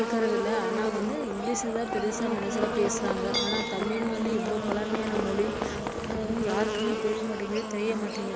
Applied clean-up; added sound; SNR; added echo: none; Buzz + Livestock, farm animals, working animals; 0 dB; none.